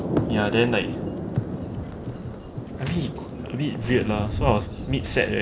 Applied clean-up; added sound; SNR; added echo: none; Thunder; 5 dB; none.